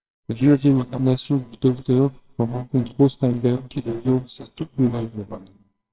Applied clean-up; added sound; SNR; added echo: neural separator model SepFormer WHAMR!.